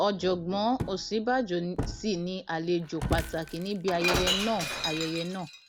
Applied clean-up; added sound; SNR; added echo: none; Shatter; 5 dB; none.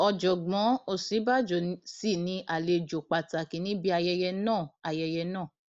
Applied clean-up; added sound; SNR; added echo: none; none; none; none.